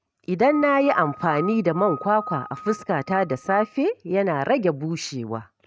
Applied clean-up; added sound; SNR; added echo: neural mask model RNNoise.